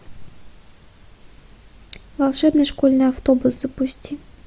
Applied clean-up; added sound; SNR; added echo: none; none; none; none.